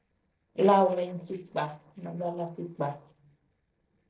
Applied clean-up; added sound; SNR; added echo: neural separator model SepFormer DNS4.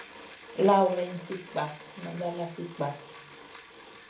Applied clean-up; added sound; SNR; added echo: none; Bicycle; 13 dB; reverberation time 0.4 s.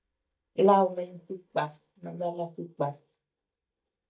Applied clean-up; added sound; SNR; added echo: neural mask model DeepFilterNet 3.